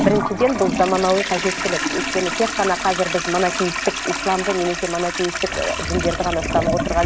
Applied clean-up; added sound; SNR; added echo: none; Toilet flush; 3 dB; none.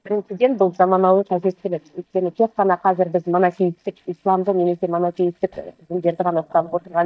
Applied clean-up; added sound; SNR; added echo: neural mask model DeepFilterNet 3.